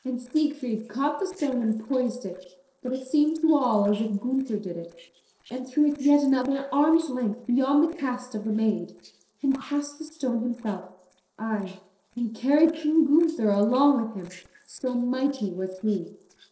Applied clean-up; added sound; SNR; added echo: neural separator model SepFormer DNS4.